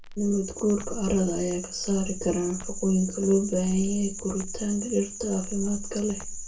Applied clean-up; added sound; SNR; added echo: none; Crackle; 12 dB; reverberation time 0.2 s.